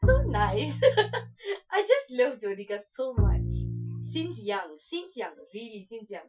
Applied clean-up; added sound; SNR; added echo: classical method Wiener filter.